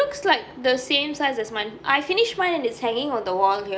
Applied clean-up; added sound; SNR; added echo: none; none; none; none.